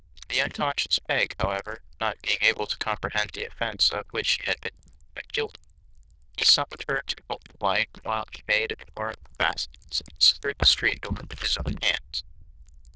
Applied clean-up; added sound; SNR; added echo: neural diffusion model UNIVERSE++.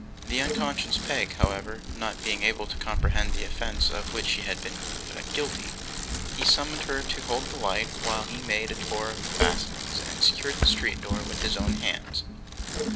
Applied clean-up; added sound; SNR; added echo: none; Bicycle; 0 dB; none.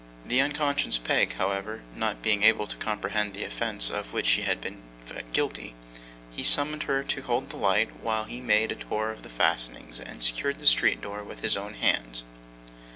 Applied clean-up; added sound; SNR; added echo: none; none; none; none.